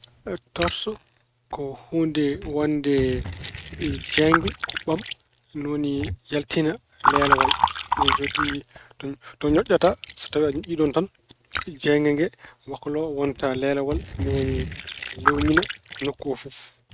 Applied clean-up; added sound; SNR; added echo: neural mask model RNNoise.